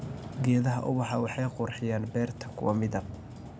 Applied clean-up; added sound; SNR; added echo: none; none; none; none.